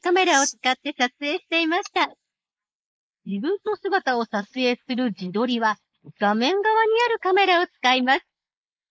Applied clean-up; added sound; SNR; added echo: neural mask model Resemble Enhance denoiser.